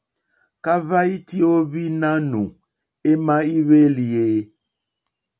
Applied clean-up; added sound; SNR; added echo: none; none; none; none.